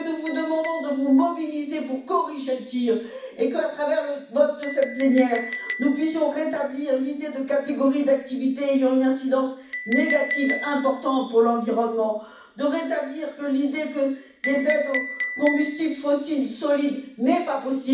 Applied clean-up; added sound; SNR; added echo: none; Chink, clink; 11 dB; reverberation time 0.6 s.